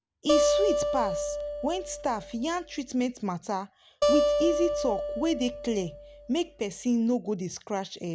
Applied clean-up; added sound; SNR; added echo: none; Acoustic guitar; 0 dB; none.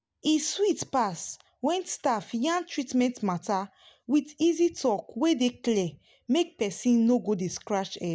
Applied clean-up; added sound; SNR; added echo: none; none; none; none.